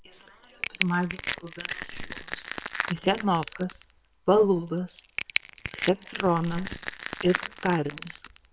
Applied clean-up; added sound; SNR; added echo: neural separator model SepFormer WHAM!.